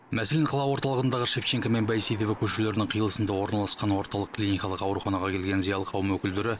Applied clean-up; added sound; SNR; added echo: none; none; none; none.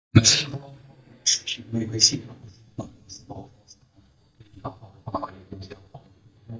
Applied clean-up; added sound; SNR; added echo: neural mask model DeepFilterNet 3.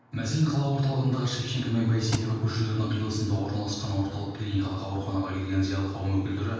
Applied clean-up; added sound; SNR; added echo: none; Thump, thud; 10 dB; reverberation time 1.2 s.